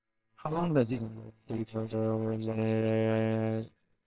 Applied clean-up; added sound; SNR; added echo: neural separator model SepFormer WHAMR!.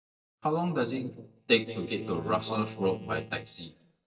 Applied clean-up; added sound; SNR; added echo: neural mask model DeepFilterNet 3.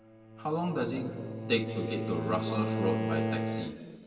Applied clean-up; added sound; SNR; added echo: none; Bowed string instrument; 1 dB; reverberation time 2.4 s.